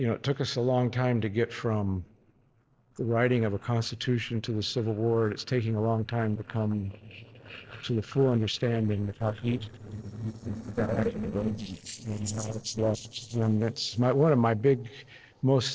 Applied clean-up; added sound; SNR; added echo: neural separator model SepFormer DNS4.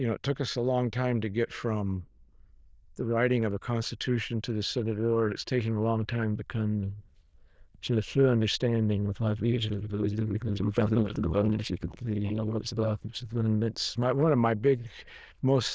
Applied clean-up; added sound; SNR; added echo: neural diffusion model UNIVERSE++.